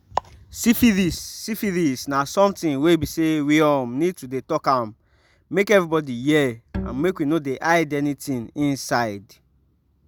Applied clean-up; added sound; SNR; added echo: none; Bowed string instrument; 12 dB; none.